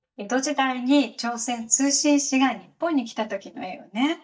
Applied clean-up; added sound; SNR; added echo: neural mask model DeepFilterNet 3.